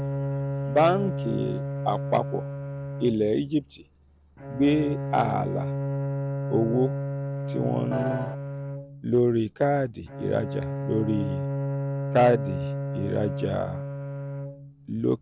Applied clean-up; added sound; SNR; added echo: none; Piano + Bowed string instrument; 4 dB; none.